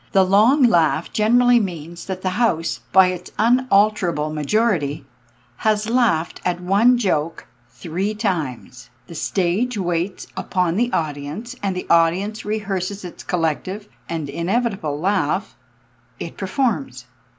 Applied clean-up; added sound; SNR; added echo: none; none; none; none.